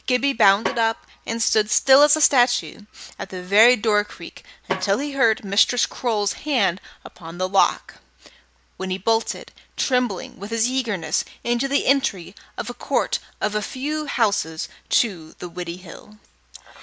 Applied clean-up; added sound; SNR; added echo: none; Snare drum; 11 dB; none.